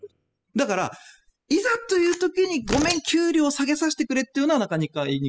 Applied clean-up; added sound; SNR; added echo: classical method spectral subtraction.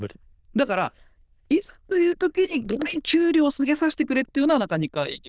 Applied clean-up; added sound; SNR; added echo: neural diffusion model UNIVERSE++.